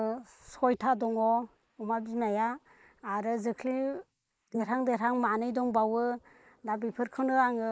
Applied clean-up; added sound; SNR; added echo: neural mask model Resemble Enhance denoiser.